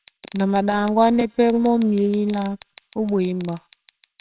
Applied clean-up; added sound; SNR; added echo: neural separator model SepFormer WHAMR!.